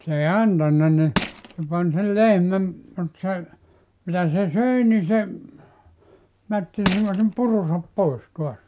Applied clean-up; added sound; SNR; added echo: none; Crushing; 6 dB; none.